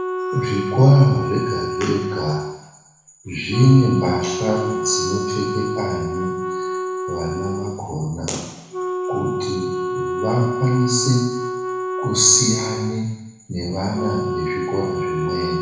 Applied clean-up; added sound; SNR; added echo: none; Wind instrument, woodwind instrument; 4 dB; reverberation time 1.0 s.